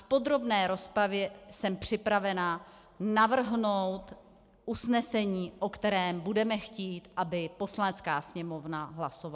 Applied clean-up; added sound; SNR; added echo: none; none; none; none.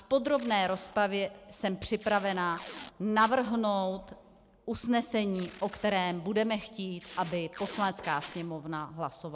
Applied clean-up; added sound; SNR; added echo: none; Squeak + Packing tape, duct tape; 14 dB; none.